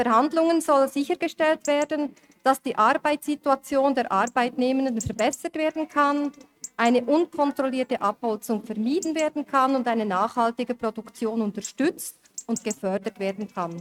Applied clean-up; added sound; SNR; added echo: neural mask model RNNoise.